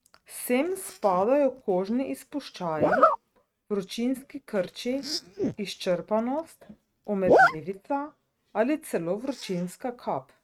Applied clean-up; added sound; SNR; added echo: neural mask model RNNoise.